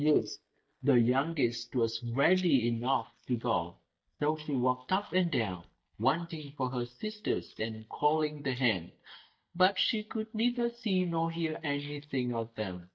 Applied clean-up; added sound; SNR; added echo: neural mask model DeepFilterNet 3.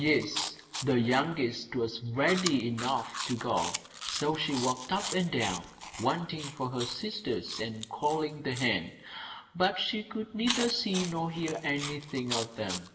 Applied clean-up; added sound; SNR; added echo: none; Chewing, mastication; 9 dB; reverberation time 0.9 s.